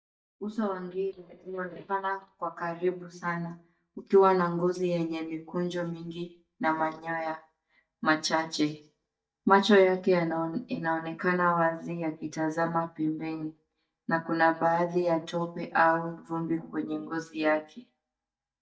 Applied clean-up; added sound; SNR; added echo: neural mask model DeepFilterNet 3.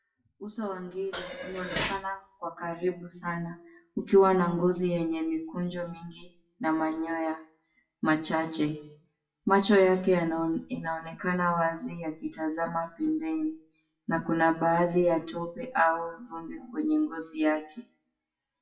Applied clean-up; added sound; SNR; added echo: classical method WPE with log-MMSE.